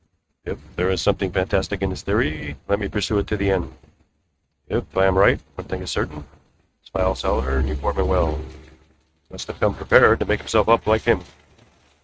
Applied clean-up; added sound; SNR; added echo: neural mask model RNNoise.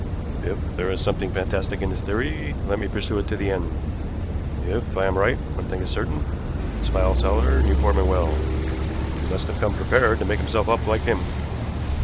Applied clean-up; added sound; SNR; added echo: none; Car passing by / Idling / Accelerating, revving, vroom; -2 dB; none.